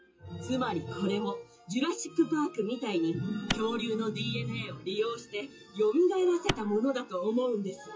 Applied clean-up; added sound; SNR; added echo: classical method WPE with log-MMSE.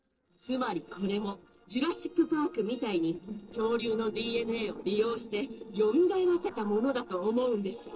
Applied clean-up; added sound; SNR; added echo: neural separator model SepFormer DNS4.